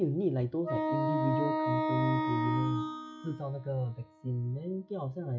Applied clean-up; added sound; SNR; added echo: classical method log-MMSE.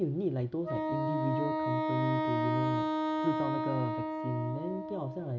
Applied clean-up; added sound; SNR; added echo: none; Wind instrument, woodwind instrument; -1 dB; none.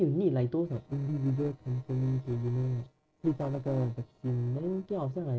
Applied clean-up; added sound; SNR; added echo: neural separator model SepFormer DNS4.